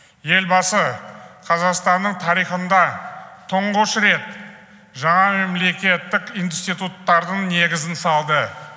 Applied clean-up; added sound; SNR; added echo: none; none; none; none.